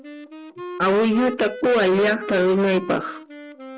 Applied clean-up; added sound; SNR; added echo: none; Wind instrument, woodwind instrument; 14 dB; none.